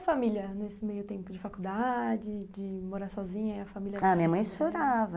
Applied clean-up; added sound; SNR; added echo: none; none; none; none.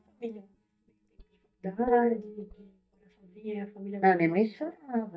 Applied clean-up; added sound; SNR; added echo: neural mask model DeepFilterNet 3.